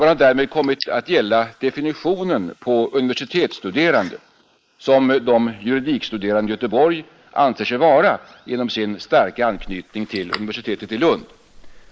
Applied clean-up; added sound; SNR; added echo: neural mask model Resemble Enhance denoiser.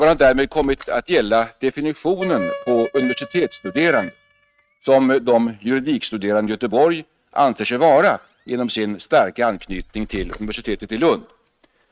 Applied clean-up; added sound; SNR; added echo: neural mask model RNNoise.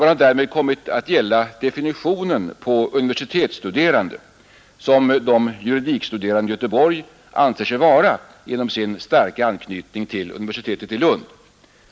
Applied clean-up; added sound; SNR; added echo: none; none; none; none.